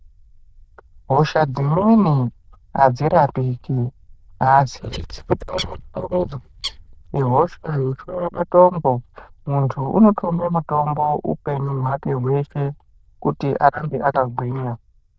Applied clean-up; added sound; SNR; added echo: neural diffusion model UNIVERSE++.